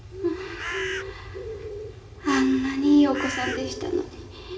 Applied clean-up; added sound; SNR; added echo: none; Bird; 6 dB; reverberation time 2.3 s.